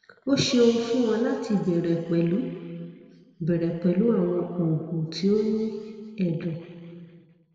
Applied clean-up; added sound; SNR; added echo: none; none; none; reverberation time 2.3 s.